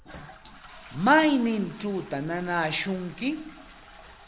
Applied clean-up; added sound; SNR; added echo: none; Toilet flush; 19 dB; none.